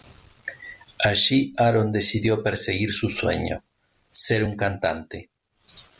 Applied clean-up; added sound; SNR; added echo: none; none; none; none.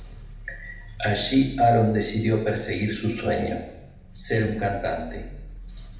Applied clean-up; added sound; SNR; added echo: none; Vehicle; 15 dB; reverberation time 0.8 s.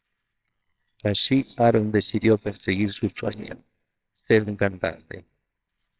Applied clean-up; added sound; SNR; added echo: neural separator model SepFormer WHAMR!.